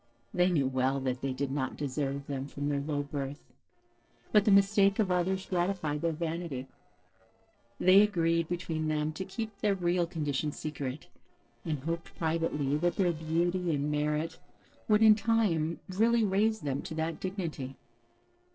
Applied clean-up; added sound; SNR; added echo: neural separator model SepFormer DNS4.